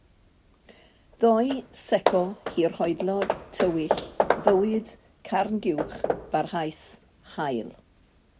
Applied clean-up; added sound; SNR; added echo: none; Hammer / Wood; 5 dB; none.